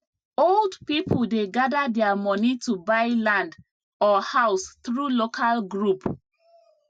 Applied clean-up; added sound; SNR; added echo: none; none; none; none.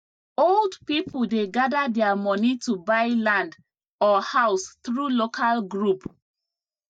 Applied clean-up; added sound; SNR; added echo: neural mask model DeepFilterNet 3.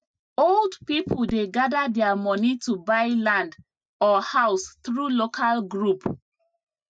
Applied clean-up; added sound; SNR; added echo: neural mask model RNNoise.